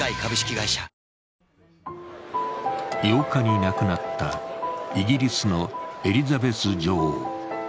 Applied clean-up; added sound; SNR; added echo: none; none; none; none.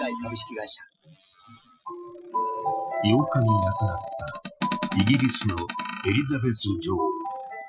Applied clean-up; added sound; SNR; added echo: classical method Wiener filter.